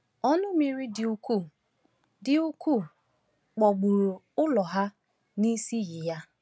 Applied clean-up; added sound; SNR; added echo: none; none; none; none.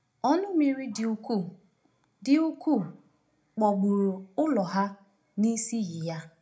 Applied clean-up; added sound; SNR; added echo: none; none; none; reverberation time 0.2 s.